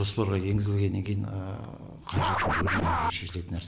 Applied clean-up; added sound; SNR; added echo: none; Scratching (performance technique); 2 dB; none.